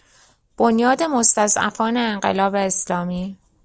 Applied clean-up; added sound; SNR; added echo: none; none; none; none.